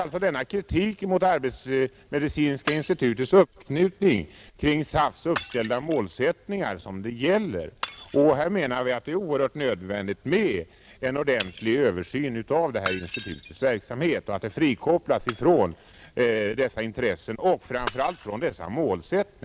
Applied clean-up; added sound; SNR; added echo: none; Shatter; 15 dB; none.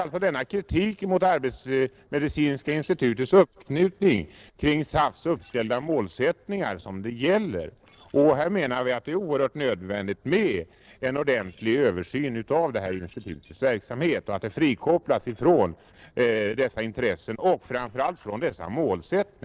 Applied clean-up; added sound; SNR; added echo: neural separator model SepFormer DNS4.